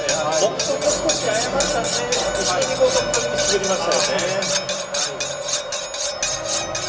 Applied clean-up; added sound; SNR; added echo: none; Cutlery, silverware; 3 dB; reverberation time 2.6 s.